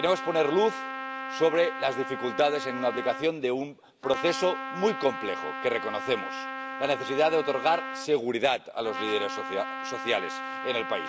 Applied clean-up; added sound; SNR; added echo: none; Trumpet; 8 dB; none.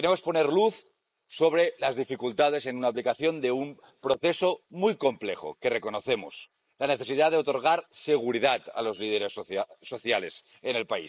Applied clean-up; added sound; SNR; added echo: neural mask model Resemble Enhance denoiser.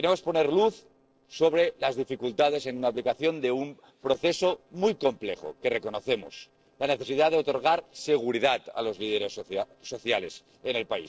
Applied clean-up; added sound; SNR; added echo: neural separator model SepFormer DNS4.